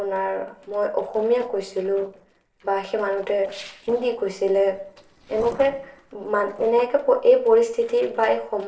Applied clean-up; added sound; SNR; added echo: neural separator model SepFormer DNS4.